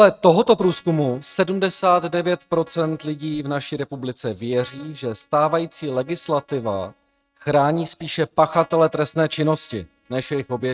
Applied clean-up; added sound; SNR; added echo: neural mask model RNNoise.